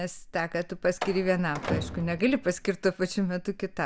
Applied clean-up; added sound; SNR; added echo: none; Slam; 10 dB; none.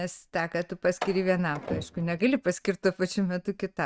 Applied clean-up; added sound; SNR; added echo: neural mask model RNNoise.